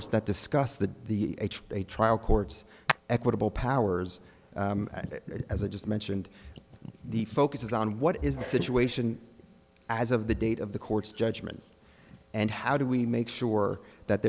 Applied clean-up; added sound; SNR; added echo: none; Hands; 14 dB; none.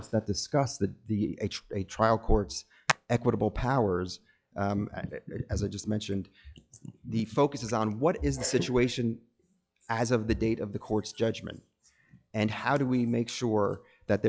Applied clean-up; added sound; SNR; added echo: classical method log-MMSE.